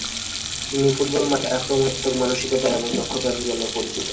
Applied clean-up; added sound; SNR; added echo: none; Sink (filling or washing); 6 dB; reverberation time 0.2 s.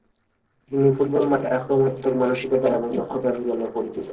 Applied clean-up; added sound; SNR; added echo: neural separator model SepFormer DNS4.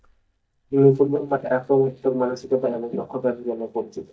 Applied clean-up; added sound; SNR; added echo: neural mask model DeepFilterNet 3.